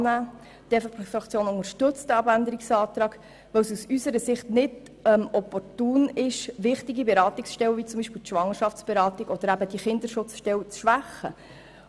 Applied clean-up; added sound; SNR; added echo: none; none; none; none.